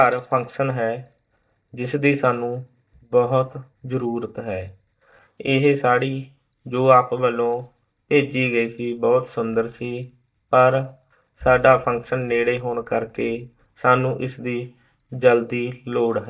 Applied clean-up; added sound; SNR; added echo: neural mask model DeepFilterNet 3.